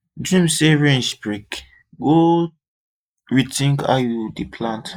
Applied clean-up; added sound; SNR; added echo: neural mask model Resemble Enhance denoiser.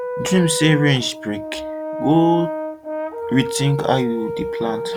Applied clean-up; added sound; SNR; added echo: none; Brass instrument; 6 dB; none.